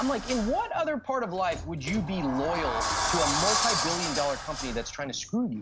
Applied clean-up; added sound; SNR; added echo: none; Sliding door; 2 dB; none.